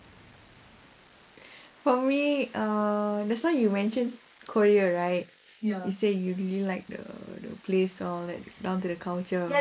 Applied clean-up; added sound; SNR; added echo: neural mask model Resemble Enhance denoiser.